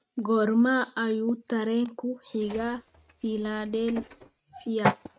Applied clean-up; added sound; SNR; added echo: neural mask model RNNoise.